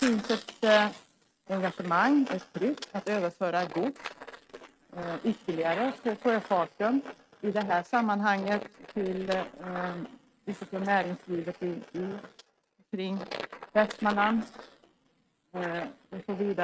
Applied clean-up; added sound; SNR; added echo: neural mask model RNNoise.